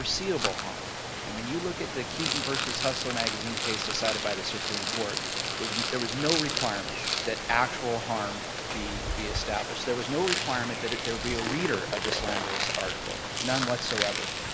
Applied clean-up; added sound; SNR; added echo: none; Rain + Rattle; 0 dB; none.